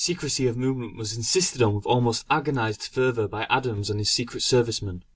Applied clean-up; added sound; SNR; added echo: none; none; none; none.